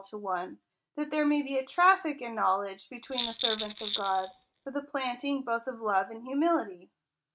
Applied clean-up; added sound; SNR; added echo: neural mask model RNNoise.